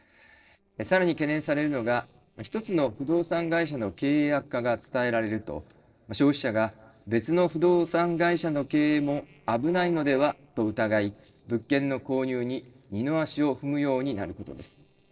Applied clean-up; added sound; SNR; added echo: neural separator model SepFormer DNS4.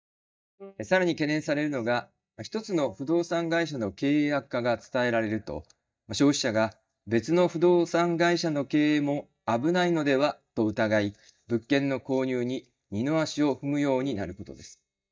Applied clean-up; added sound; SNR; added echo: neural mask model DeepFilterNet 3.